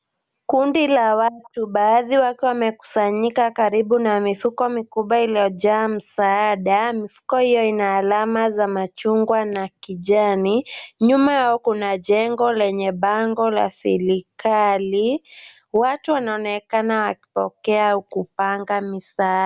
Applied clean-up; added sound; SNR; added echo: none; none; none; none.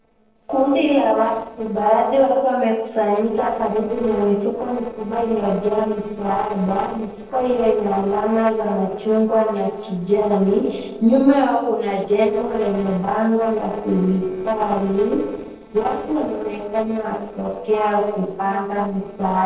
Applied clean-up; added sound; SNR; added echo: neural separator model SepFormer DNS4.